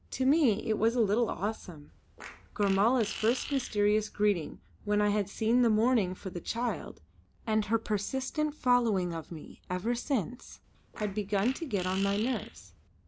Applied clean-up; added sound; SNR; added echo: none; Fart; 14 dB; none.